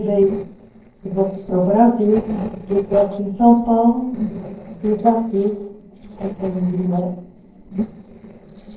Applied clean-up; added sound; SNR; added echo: neural separator model SepFormer DNS4.